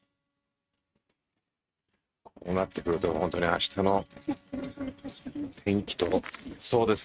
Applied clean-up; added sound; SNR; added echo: neural mask model RNNoise.